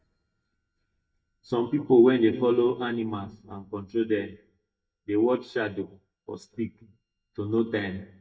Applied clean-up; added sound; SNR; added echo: neural mask model DeepFilterNet 3.